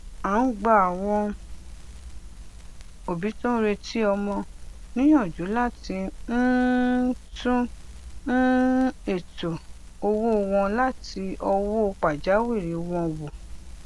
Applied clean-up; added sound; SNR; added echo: none; Crackle; 14 dB; none.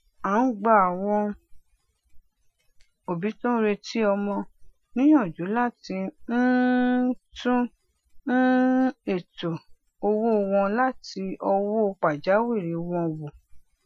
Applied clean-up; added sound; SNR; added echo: classical method Wiener filter.